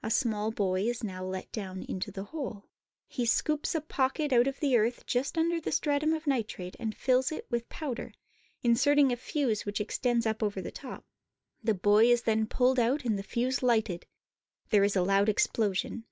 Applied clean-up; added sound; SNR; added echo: none; none; none; none.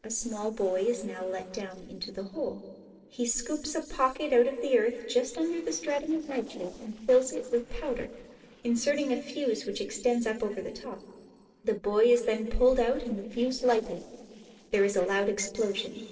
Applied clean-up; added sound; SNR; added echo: neural separator model SepFormer DNS4.